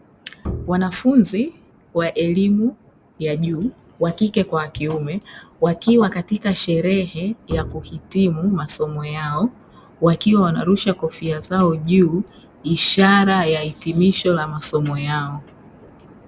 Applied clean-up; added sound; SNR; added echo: none; Bowed string instrument; 13 dB; none.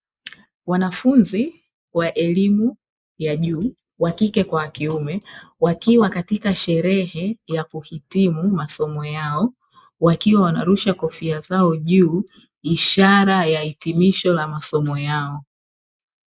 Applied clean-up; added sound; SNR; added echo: neural mask model Resemble Enhance denoiser.